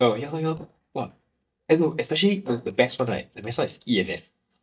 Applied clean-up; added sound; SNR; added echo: neural mask model DeepFilterNet 3.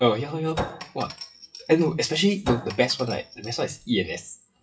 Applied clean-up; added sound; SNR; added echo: classical method WPE with log-MMSE.